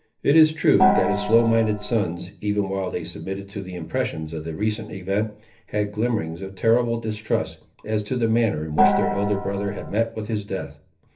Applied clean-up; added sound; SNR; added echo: none; Gong; -1 dB; reverberation time 0.3 s.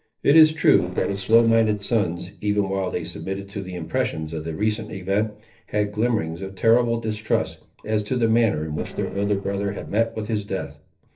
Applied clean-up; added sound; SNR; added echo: neural separator model SepFormer DNS4.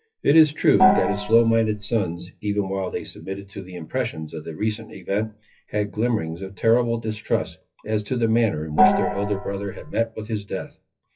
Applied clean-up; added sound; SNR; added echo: classical method WPE with log-MMSE.